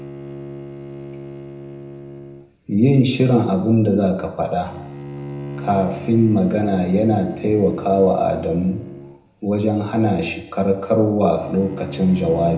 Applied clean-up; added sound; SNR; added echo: none; Bowed string instrument; 15 dB; reverberation time 0.8 s.